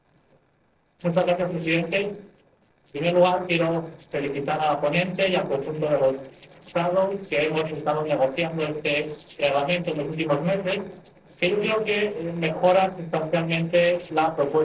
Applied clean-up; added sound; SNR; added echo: neural separator model SepFormer DNS4.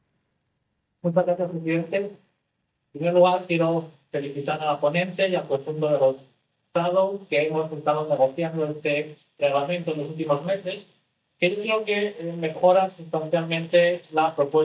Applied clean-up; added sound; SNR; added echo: neural mask model DeepFilterNet 3.